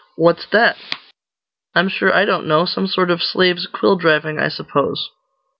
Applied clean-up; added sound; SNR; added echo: none; none; none; none.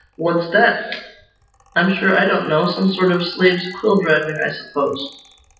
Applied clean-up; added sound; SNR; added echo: classical method WPE with log-MMSE.